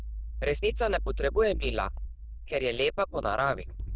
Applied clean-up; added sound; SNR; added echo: neural diffusion model UNIVERSE++.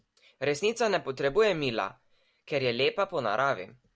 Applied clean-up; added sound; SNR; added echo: none; none; none; none.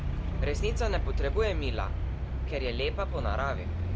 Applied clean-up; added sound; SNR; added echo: none; Traffic noise, roadway noise; -4 dB; none.